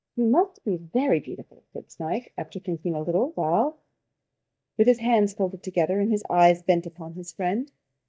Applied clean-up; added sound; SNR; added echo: neural mask model DeepFilterNet 3.